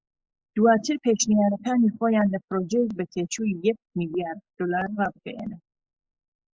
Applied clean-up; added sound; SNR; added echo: neural mask model Resemble Enhance denoiser.